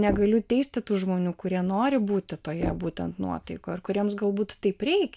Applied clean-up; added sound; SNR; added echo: none; Knock; 15 dB; none.